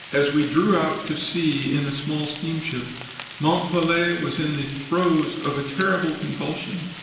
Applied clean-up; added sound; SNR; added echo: none; Frying (food); 9 dB; reverberation time 1.1 s.